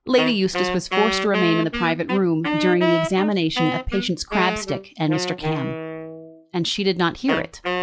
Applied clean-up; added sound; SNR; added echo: classical method log-MMSE.